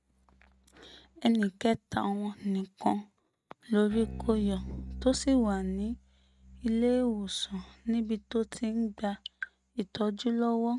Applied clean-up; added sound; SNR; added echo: neural mask model RNNoise.